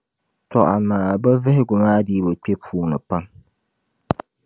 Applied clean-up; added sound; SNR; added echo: none; none; none; none.